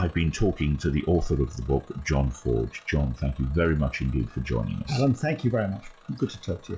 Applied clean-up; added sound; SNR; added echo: classical method log-MMSE.